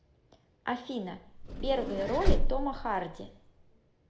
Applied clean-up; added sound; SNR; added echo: none; Vehicle; -4 dB; reverberation time 0.5 s.